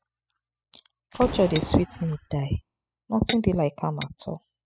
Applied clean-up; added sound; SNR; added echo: classical method spectral subtraction.